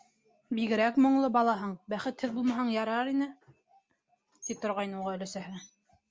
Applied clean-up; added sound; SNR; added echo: none; none; none; none.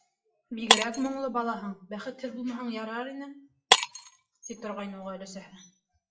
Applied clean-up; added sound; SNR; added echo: classical method WPE with log-MMSE.